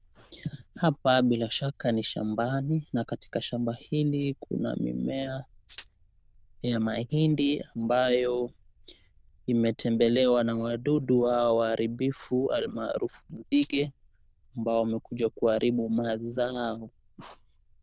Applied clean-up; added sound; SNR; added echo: neural diffusion model UNIVERSE++.